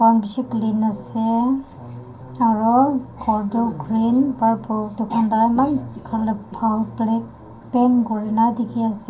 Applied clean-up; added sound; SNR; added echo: none; none; none; reverberation time 0.3 s.